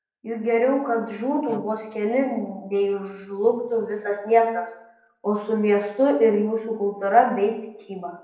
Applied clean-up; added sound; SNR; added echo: neural separator model SepFormer DNS4.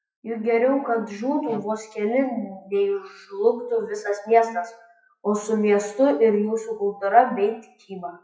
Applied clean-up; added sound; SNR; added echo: classical method WPE with log-MMSE.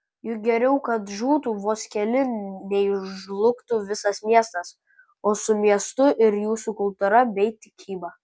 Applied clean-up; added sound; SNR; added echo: none; none; none; none.